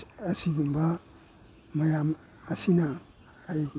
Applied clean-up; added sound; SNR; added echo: none; none; none; none.